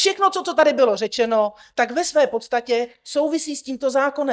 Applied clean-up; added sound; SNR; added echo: neural mask model DeepFilterNet 3.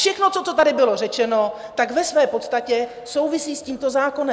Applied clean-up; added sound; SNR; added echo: none; none; none; none.